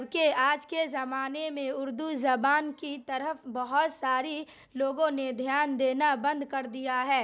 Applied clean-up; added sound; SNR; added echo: none; none; none; none.